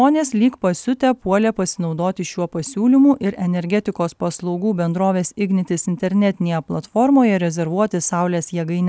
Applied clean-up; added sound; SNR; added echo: none; none; none; none.